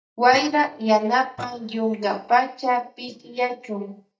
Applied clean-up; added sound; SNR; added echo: neural mask model DeepFilterNet 3.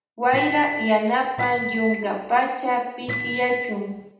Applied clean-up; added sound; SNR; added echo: none; Microwave oven; 7 dB; reverberation time 0.8 s.